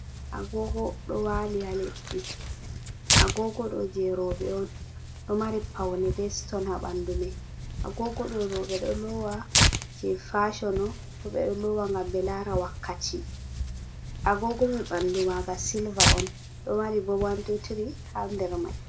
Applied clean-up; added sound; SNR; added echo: none; Tearing; 1 dB; reverberation time 0.4 s.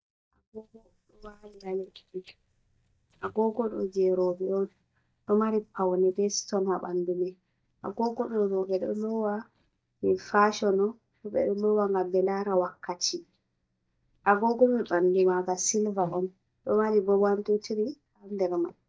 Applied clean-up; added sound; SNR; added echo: neural mask model DeepFilterNet 3.